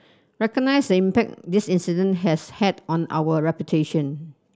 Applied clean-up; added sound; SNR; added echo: none; none; none; none.